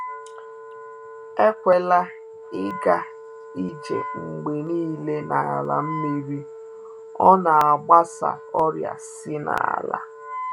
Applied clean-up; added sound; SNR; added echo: none; Wind instrument, woodwind instrument; 14 dB; none.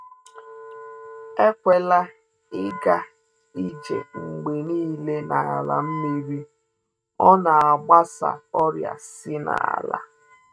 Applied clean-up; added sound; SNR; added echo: neural mask model RNNoise.